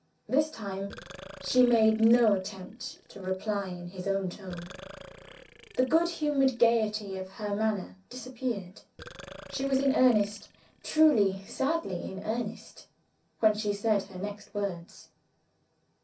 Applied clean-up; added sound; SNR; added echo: none; Burping, eructation; 20 dB; reverberation time 0.3 s.